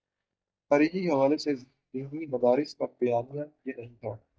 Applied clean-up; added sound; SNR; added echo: neural mask model DeepFilterNet 3.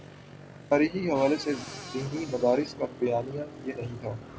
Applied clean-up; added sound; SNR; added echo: none; Motorcycle + Cupboard open or close / Door; 15 dB; none.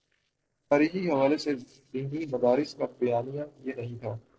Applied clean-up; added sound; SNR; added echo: neural separator model SepFormer DNS4.